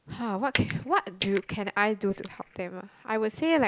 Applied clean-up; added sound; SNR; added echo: neural mask model Resemble Enhance denoiser.